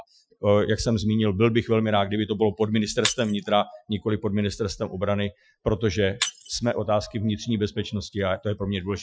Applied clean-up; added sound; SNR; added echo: classical method Wiener filter.